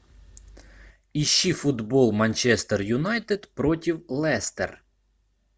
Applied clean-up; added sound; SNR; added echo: none; none; none; none.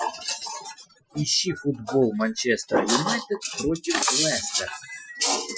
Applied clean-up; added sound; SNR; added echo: classical method Wiener filter.